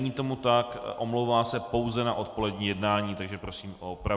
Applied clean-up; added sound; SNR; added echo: none; none; none; none.